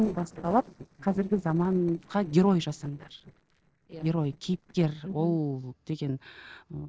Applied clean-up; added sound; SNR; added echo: neural separator model SepFormer DNS4.